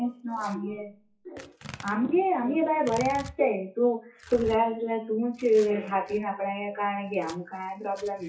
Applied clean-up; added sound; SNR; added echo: classical method WPE with log-MMSE.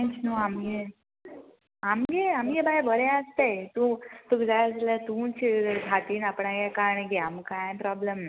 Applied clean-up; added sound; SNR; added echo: none; none; none; none.